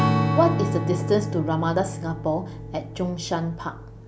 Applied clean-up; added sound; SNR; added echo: none; Strum; 1 dB; none.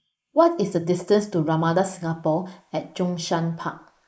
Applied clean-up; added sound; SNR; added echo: neural mask model Resemble Enhance denoiser.